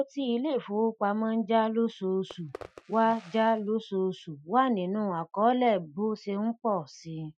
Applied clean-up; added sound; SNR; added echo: classical method Wiener filter.